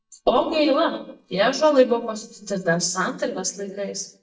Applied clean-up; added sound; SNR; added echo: neural mask model DeepFilterNet 3.